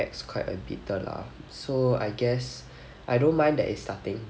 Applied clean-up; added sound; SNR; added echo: none; none; none; none.